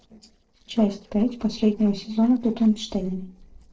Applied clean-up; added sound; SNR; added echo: neural separator model SepFormer DNS4.